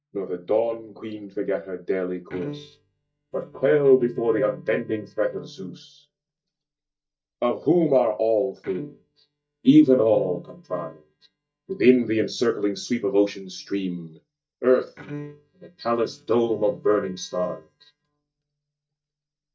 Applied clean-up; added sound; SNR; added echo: neural mask model DeepFilterNet 3.